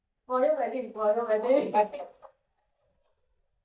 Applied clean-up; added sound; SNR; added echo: neural mask model DeepFilterNet 3.